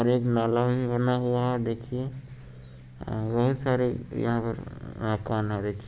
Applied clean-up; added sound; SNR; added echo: none; none; none; none.